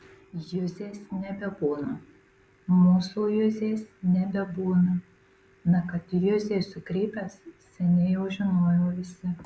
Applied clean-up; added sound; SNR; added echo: none; none; none; none.